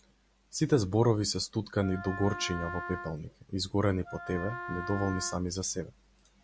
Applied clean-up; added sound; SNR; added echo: none; Wind instrument, woodwind instrument; 9 dB; none.